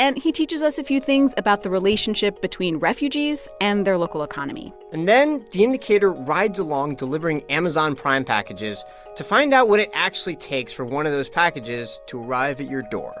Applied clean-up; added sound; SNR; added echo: none; none; none; none.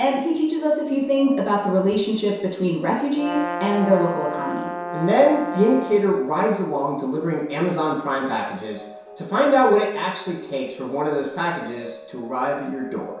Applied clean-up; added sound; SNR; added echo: none; Brass instrument; 8 dB; reverberation time 0.7 s.